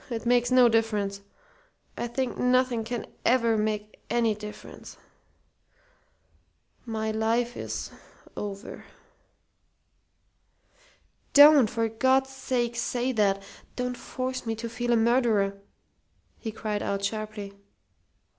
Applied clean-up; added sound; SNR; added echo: none; none; none; none.